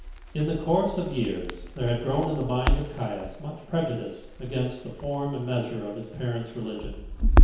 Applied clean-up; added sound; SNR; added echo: none; Crackle; -2 dB; reverberation time 1.0 s.